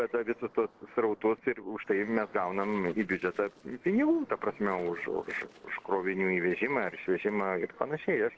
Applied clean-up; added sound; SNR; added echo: neural separator model SepFormer DNS4.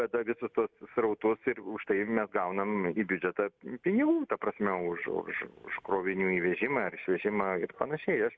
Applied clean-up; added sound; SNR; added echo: none; none; none; none.